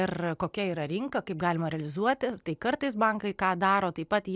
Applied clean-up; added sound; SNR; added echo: none; none; none; none.